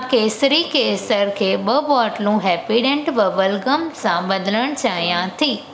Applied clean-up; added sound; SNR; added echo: none; none; none; none.